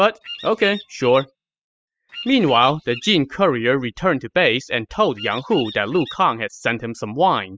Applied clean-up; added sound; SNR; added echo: classical method spectral subtraction.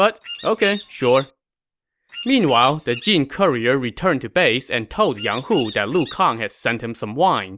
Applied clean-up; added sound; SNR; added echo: none; Bird vocalization, bird call, bird song; 14 dB; none.